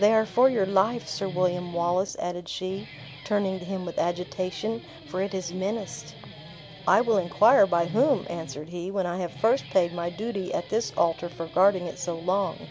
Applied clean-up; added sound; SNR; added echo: none; Guitar; 17 dB; none.